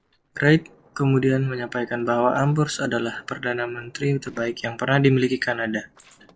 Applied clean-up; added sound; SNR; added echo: neural separator model SepFormer DNS4.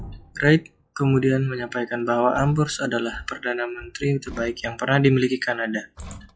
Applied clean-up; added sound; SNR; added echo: classical method log-MMSE.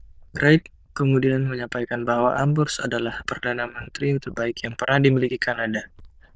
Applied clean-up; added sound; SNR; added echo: neural diffusion model UNIVERSE++.